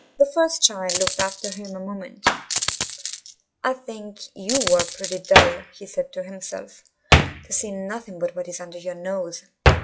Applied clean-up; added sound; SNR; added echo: classical method log-MMSE.